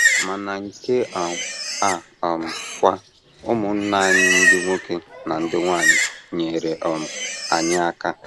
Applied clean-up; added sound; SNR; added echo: none; Livestock, farm animals, working animals; 0 dB; none.